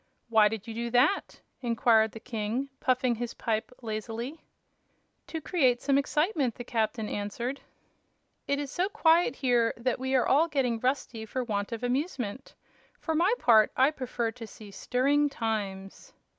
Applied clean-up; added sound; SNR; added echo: none; none; none; none.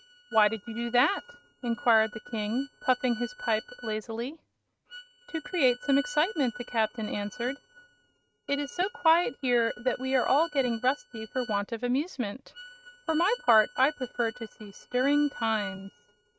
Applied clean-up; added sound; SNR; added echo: neural mask model RNNoise.